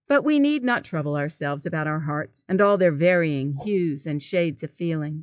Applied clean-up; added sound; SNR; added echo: classical method log-MMSE.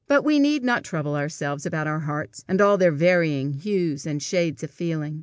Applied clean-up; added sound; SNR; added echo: none; none; none; none.